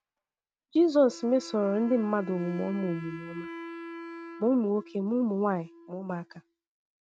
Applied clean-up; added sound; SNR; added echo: neural mask model RNNoise.